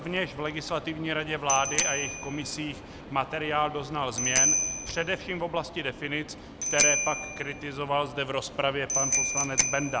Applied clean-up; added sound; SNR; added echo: none; Bicycle bell; 1 dB; none.